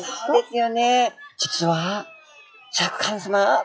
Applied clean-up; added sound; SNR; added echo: classical method log-MMSE.